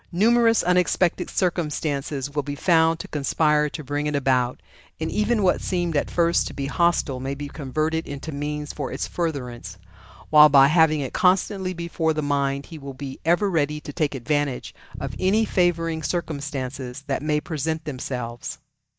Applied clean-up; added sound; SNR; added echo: neural mask model DeepFilterNet 3.